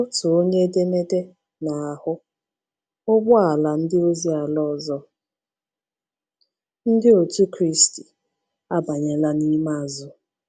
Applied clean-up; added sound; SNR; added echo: none; none; none; none.